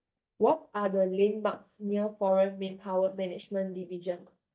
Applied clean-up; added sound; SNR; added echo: neural mask model DeepFilterNet 3.